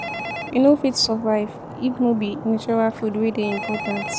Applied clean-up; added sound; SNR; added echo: none; Stream + Telephone; 10 dB; none.